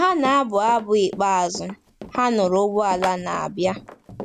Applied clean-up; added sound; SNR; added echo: none; Run; 16 dB; none.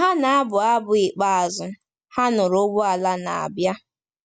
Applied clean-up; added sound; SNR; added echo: none; none; none; none.